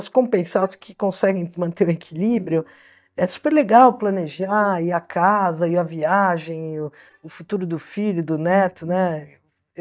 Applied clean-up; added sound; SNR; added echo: neural mask model DeepFilterNet 3.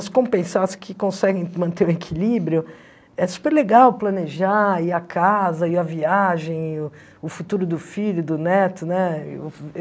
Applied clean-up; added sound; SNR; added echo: none; none; none; none.